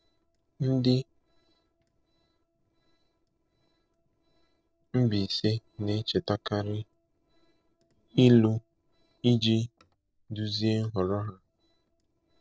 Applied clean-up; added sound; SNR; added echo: neural separator model SepFormer DNS4.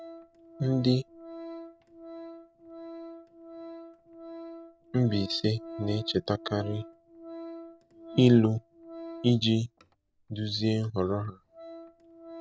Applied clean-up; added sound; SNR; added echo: none; Organ; 15 dB; none.